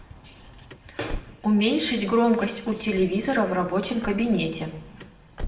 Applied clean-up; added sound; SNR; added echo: none; Car; 15 dB; reverberation time 0.7 s.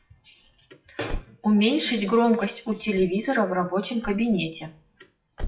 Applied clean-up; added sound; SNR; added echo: classical method WPE with log-MMSE.